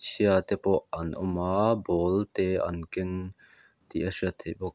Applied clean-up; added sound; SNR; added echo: none; none; none; none.